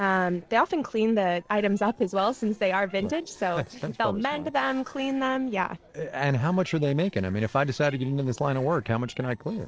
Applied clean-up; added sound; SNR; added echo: neural separator model SepFormer DNS4.